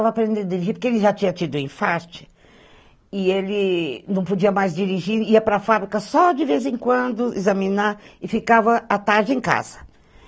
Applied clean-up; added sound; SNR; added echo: none; none; none; none.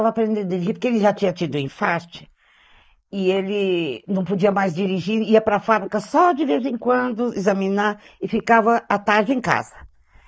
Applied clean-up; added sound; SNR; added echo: neural mask model Resemble Enhance denoiser.